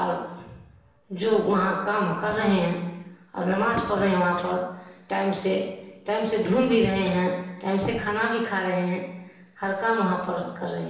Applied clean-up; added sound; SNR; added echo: none; Cough; 17 dB; reverberation time 0.9 s.